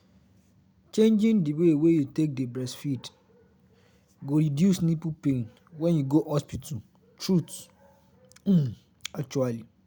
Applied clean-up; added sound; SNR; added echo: none; none; none; none.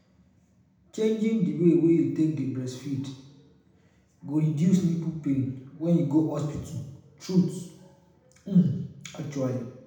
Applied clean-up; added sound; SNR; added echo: none; none; none; reverberation time 0.8 s.